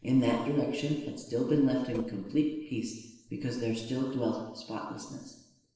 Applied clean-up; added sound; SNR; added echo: neural separator model SepFormer DNS4.